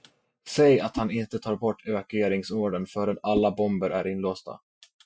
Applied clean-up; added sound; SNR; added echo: classical method Wiener filter.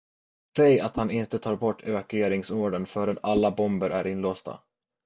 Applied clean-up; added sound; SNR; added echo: neural mask model DeepFilterNet 3.